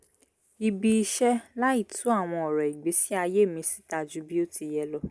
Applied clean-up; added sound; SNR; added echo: none; none; none; none.